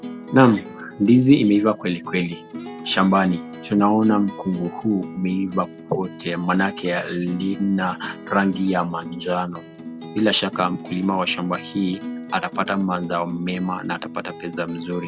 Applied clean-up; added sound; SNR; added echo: none; Acoustic guitar; 14 dB; none.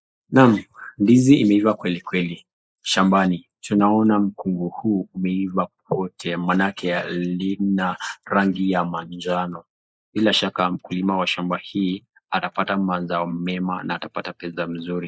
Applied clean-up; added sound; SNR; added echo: neural mask model Resemble Enhance denoiser.